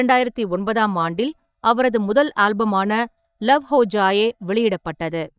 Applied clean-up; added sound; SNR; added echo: neural mask model DeepFilterNet 3.